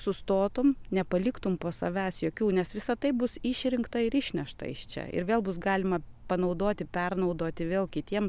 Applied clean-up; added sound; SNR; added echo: none; none; none; none.